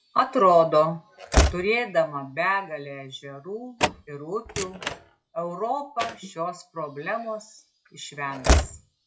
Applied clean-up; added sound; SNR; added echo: classical method WPE with log-MMSE.